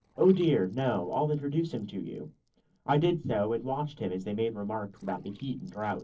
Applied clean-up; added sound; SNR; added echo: neural separator model SepFormer DNS4.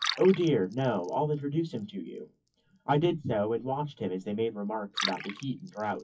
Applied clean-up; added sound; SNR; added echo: classical method WPE with log-MMSE.